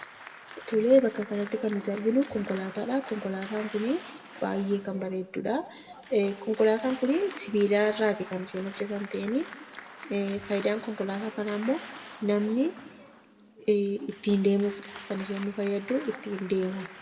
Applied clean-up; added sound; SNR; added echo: none; Applause; 17 dB; reverberation time 1.0 s.